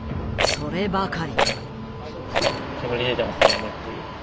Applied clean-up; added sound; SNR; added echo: none; Rattle; -1 dB; none.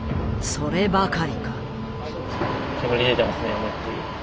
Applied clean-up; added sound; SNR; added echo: none; none; none; none.